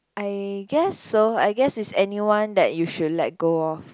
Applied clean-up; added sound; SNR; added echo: none; none; none; none.